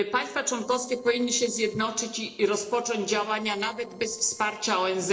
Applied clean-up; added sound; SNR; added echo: neural separator model SepFormer DNS4.